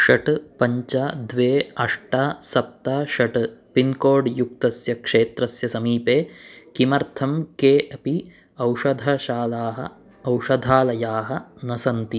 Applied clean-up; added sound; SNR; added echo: none; none; none; none.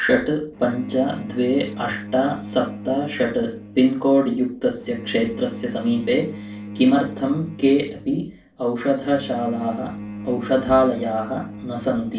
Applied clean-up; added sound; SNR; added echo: none; Bowed string instrument; 13 dB; reverberation time 0.3 s.